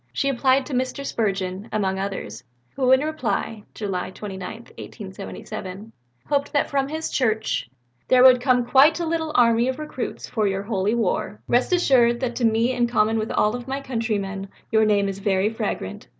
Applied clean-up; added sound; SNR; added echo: none; none; none; none.